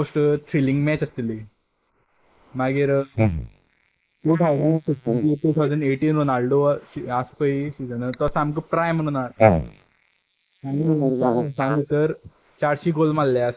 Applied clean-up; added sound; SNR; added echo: neural mask model Resemble Enhance denoiser.